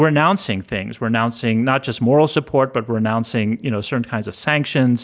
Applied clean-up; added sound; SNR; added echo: none; none; none; none.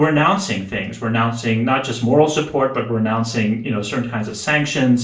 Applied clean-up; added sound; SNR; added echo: none; none; none; reverberation time 0.4 s.